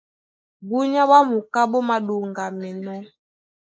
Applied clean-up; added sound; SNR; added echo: neural mask model Resemble Enhance denoiser.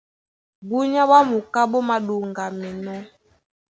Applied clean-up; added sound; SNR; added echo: none; none; none; none.